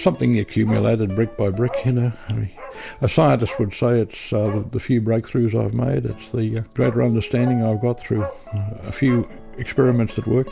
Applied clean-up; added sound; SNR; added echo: none; Bark; 18 dB; none.